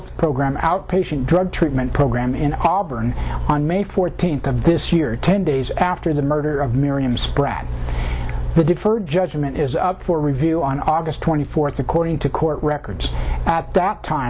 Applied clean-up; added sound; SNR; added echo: none; none; none; none.